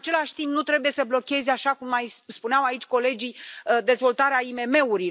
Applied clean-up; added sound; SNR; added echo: none; none; none; none.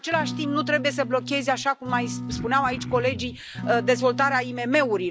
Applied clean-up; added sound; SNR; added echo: none; Cough + Acoustic guitar / Strum; 8 dB; none.